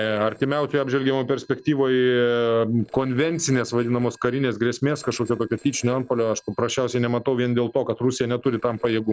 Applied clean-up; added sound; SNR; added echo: neural separator model SepFormer DNS4.